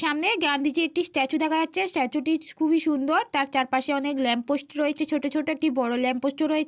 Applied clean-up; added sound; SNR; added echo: none; none; none; none.